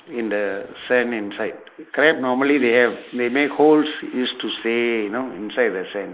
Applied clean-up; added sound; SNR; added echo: neural mask model Resemble Enhance denoiser.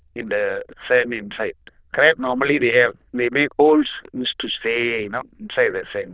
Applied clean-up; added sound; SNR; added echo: neural diffusion model UNIVERSE++.